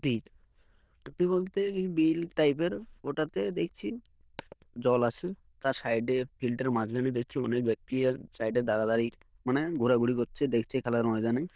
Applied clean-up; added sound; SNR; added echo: neural diffusion model UNIVERSE++.